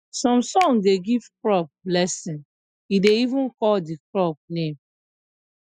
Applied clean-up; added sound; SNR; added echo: classical method spectral subtraction.